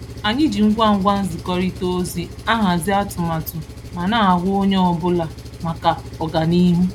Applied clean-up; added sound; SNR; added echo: none; Engine; 14 dB; none.